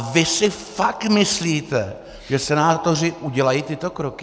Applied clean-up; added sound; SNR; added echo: none; none; none; none.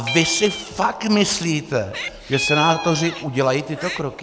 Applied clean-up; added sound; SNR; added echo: none; Meow; 9 dB; none.